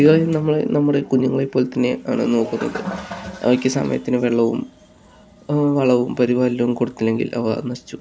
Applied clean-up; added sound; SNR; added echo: none; Toilet flush; 18 dB; none.